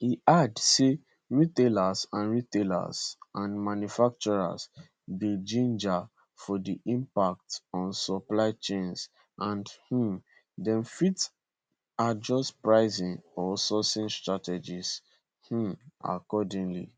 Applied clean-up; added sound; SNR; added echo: none; none; none; none.